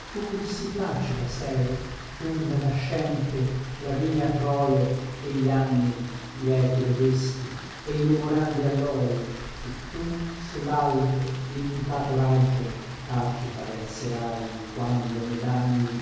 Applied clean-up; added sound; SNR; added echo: none; Rain; 14 dB; reverberation time 1.3 s.